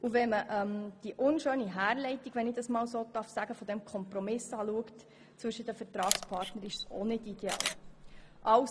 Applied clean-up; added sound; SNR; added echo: none; Camera; 4 dB; none.